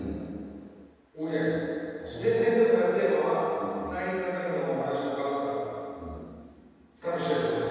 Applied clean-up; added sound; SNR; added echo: none; none; none; reverberation time 2.1 s.